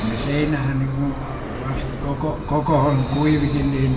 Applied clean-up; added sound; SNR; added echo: none; Vehicle; 7 dB; reverberation time 0.6 s.